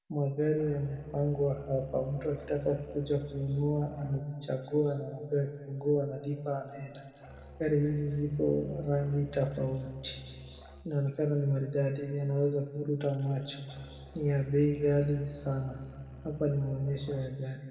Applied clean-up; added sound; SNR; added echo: none; Musical instrument; 19 dB; reverberation time 2.1 s.